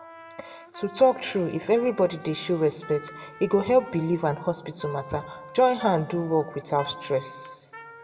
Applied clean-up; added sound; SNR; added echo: none; Trumpet; 18 dB; reverberation time 1.2 s.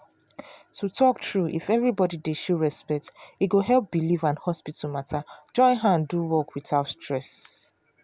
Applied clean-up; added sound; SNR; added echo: none; none; none; none.